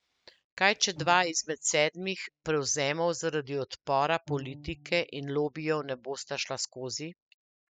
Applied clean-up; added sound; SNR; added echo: classical method spectral subtraction.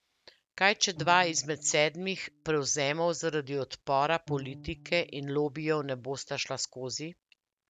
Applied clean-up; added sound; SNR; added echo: none; Bowed string instrument; 19 dB; none.